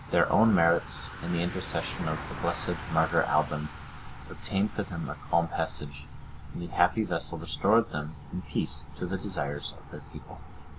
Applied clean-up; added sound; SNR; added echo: none; Bicycle; 11 dB; none.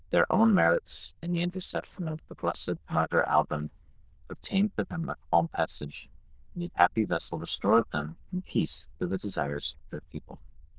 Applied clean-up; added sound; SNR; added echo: neural diffusion model UNIVERSE++.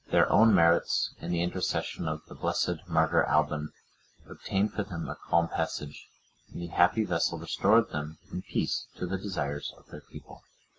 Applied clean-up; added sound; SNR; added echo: none; none; none; none.